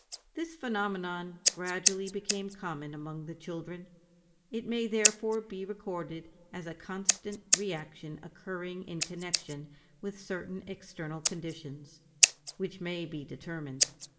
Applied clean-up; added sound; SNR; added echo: none; Scissors; -2 dB; reverberation time 2.0 s.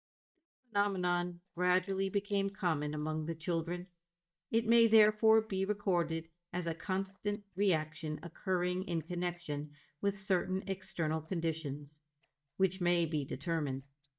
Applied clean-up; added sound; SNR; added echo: neural mask model DeepFilterNet 3.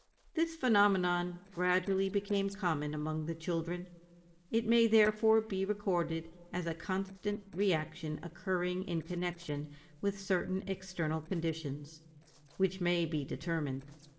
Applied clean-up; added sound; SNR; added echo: neural separator model SepFormer DNS4.